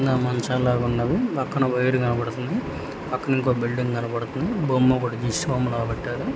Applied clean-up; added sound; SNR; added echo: none; none; none; none.